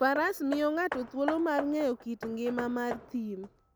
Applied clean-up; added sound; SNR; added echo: none; Hammer; 11 dB; none.